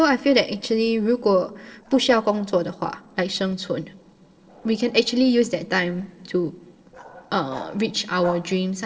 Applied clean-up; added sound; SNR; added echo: neural separator model SepFormer DNS4.